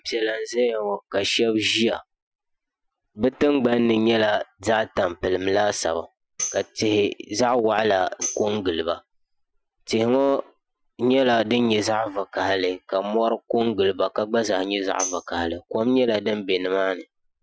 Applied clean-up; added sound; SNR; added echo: classical method Wiener filter.